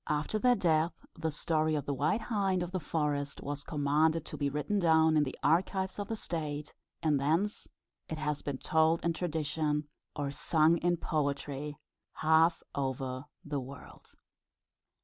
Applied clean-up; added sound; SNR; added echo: none; none; none; none.